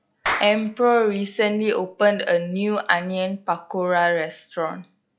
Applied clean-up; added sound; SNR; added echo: classical method log-MMSE.